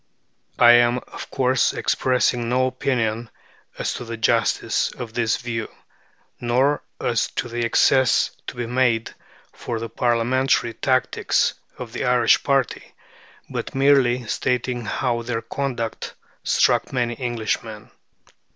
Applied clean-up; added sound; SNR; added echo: none; none; none; none.